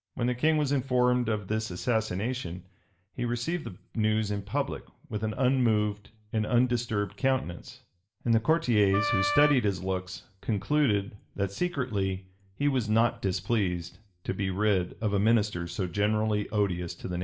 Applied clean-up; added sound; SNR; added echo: none; Wind instrument, woodwind instrument; 4 dB; reverberation time 0.3 s.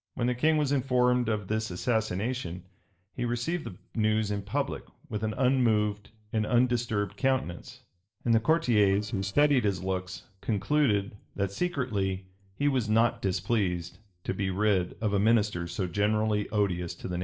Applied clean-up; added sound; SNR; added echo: neural separator model SepFormer DNS4.